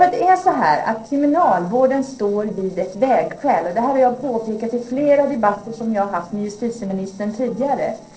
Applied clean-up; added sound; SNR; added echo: neural separator model SepFormer DNS4.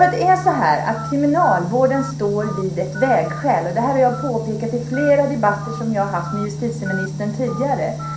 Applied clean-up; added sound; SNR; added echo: none; Telephone; 16 dB; reverberation time 0.6 s.